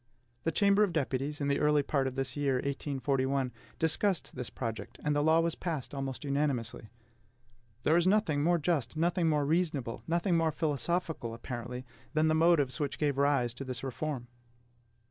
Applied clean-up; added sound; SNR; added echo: none; none; none; none.